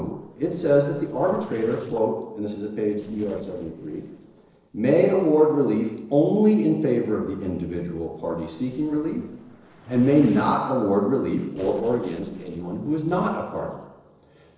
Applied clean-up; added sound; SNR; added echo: neural separator model SepFormer DNS4.